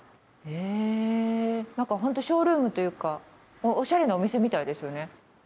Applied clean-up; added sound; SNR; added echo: none; none; none; none.